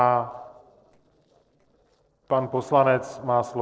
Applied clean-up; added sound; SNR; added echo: neural separator model SepFormer DNS4.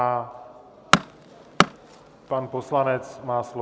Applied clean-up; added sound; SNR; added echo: none; Tools; -3 dB; none.